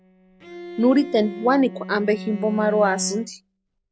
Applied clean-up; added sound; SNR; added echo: none; Bowed string instrument + Bowed string instrument; 12 dB; none.